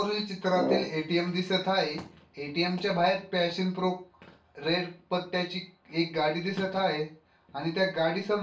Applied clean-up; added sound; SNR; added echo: none; Brass instrument; 4 dB; reverberation time 0.3 s.